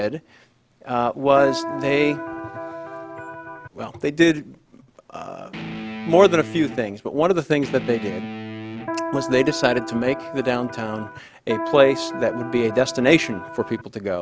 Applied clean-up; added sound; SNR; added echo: none; Guitar + Electric guitar; 9 dB; none.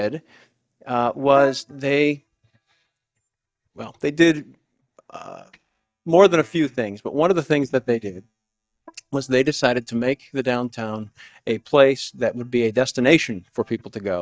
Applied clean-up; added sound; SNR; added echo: neural mask model DeepFilterNet 3.